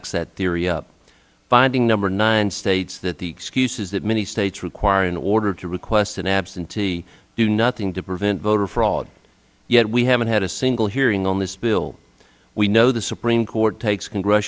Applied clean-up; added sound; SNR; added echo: none; none; none; none.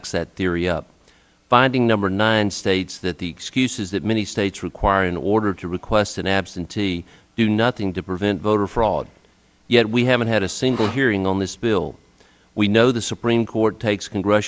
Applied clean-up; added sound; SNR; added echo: none; Sawing; 17 dB; none.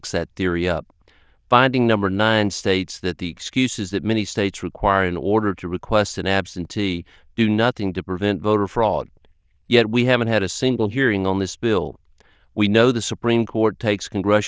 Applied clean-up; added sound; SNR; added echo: neural diffusion model UNIVERSE++.